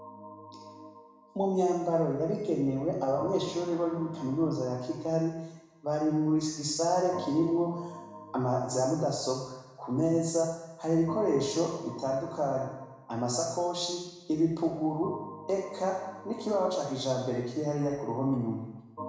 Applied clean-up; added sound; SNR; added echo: none; Organ; 17 dB; reverberation time 1.0 s.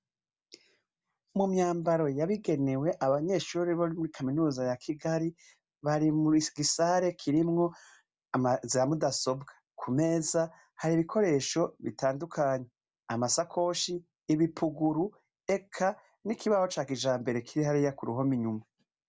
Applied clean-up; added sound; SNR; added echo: none; none; none; none.